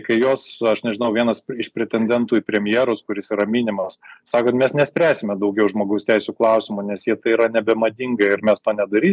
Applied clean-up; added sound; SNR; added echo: none; none; none; none.